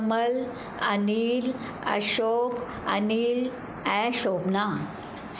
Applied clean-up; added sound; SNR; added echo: none; none; none; none.